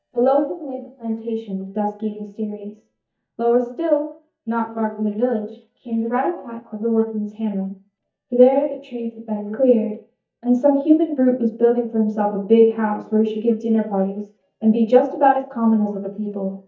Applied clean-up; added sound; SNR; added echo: neural mask model DeepFilterNet 3.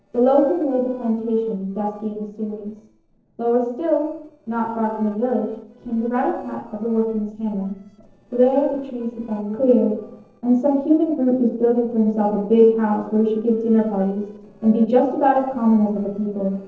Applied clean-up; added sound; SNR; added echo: neural separator model SepFormer DNS4.